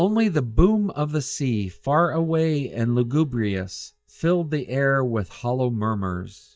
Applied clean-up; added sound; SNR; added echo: neural mask model DeepFilterNet 3.